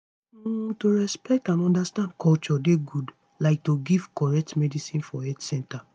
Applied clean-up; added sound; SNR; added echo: none; none; none; none.